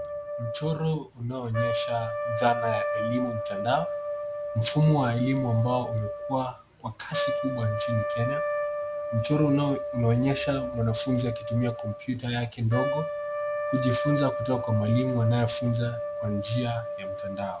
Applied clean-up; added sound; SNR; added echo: none; Trumpet; 4 dB; none.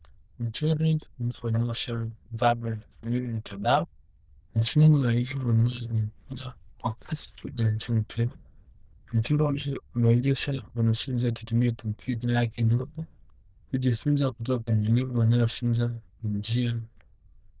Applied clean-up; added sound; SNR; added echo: neural diffusion model UNIVERSE++.